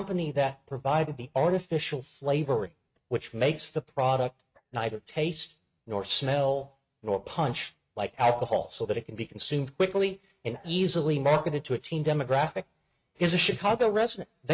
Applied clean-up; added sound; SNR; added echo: neural mask model RNNoise.